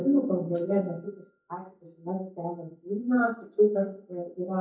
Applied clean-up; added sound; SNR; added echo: neural mask model DeepFilterNet 3.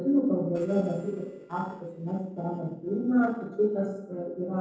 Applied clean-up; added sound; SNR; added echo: neural separator model SepFormer DNS4.